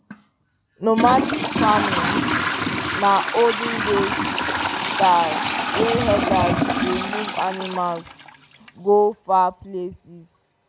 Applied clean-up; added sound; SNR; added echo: none; Trickle, dribble / Toilet flush; 2 dB; none.